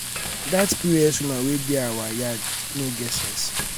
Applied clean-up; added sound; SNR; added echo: none; Frying (food); 4 dB; none.